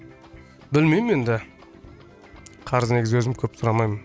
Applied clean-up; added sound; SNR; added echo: none; none; none; none.